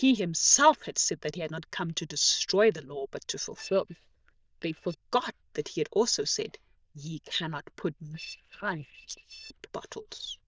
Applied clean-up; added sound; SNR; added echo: neural diffusion model UNIVERSE++.